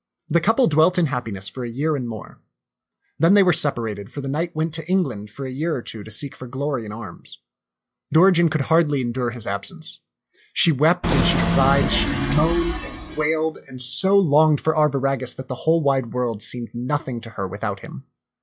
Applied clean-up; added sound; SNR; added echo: classical method log-MMSE.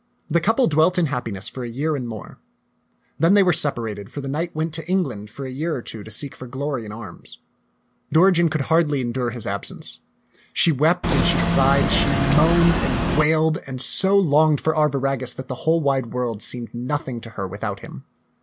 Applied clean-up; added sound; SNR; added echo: none; Boat, Water vehicle; -2 dB; none.